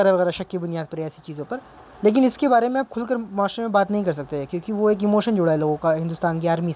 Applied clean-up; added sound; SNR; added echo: none; none; none; none.